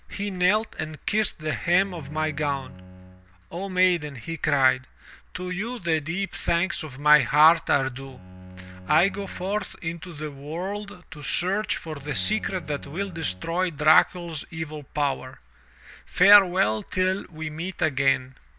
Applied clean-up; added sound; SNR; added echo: none; Bowed string instrument; 18 dB; none.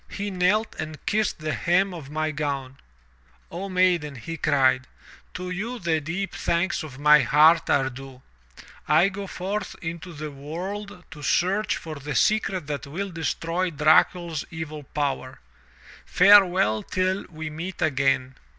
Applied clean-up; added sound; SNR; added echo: none; none; none; none.